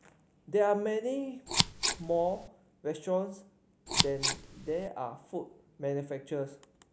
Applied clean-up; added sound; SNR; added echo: none; Scissors; -2 dB; none.